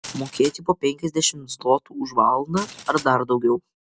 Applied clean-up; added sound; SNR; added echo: none; Glass; 17 dB; none.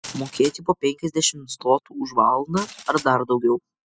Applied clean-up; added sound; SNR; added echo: classical method spectral subtraction.